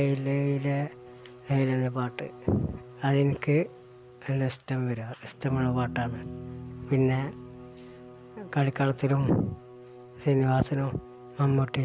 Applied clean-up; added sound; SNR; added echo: none; Piano + Bowed string instrument; 15 dB; none.